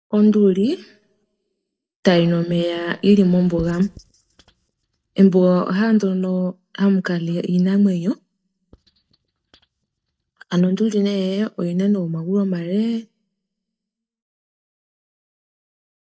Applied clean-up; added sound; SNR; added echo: neural mask model DeepFilterNet 3.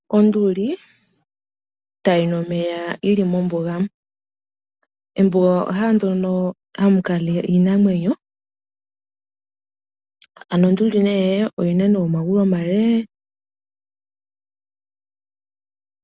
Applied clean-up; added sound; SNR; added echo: none; none; none; none.